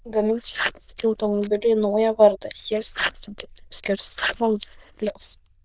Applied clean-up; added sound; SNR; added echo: neural diffusion model UNIVERSE++.